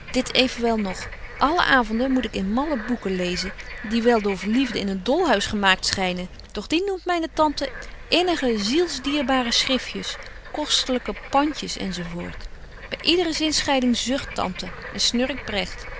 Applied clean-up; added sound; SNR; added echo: none; Bird / Frog; 13 dB; none.